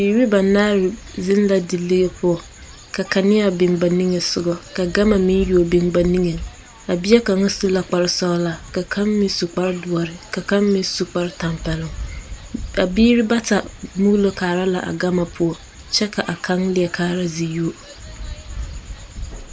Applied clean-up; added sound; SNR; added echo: none; Wind; 16 dB; none.